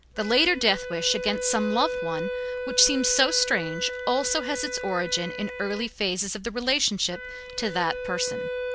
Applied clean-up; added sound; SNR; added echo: none; Wind instrument, woodwind instrument; 7 dB; none.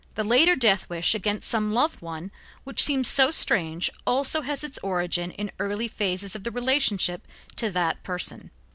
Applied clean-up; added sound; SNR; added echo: none; none; none; none.